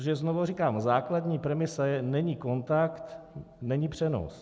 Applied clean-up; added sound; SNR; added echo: none; none; none; none.